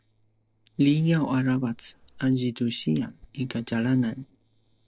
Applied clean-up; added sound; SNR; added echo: neural separator model SepFormer DNS4.